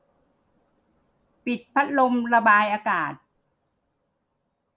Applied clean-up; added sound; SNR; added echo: none; none; none; none.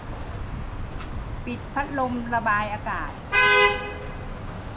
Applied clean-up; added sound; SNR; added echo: none; Traffic noise, roadway noise / Vehicle horn, car horn, honking; -4 dB; none.